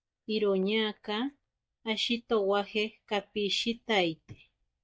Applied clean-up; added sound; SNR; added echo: neural mask model DeepFilterNet 3.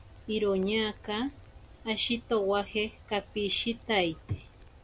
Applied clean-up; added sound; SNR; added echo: none; Rain; 20 dB; none.